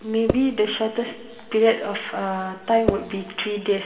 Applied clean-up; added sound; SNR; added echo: none; Percussion; 4 dB; reverberation time 2.1 s.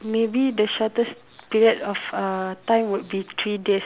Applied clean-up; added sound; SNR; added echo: none; none; none; none.